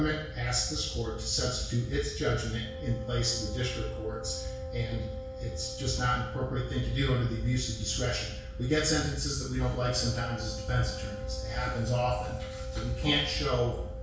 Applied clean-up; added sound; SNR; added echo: none; Wind instrument, woodwind instrument; 13 dB; reverberation time 0.6 s.